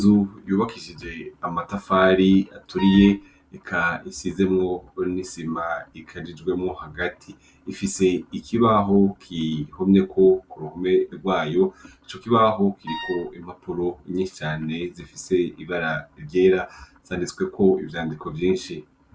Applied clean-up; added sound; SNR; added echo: none; Wind instrument, woodwind instrument; 12 dB; none.